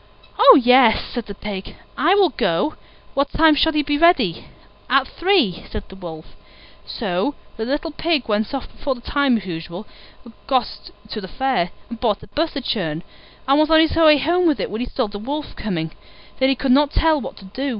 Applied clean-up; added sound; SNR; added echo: none; none; none; none.